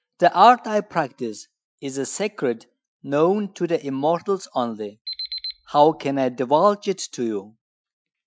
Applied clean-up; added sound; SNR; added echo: classical method Wiener filter.